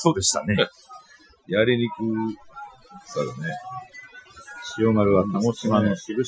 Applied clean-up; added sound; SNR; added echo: classical method Wiener filter.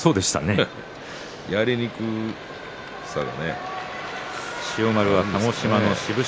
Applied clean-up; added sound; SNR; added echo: none; none; none; none.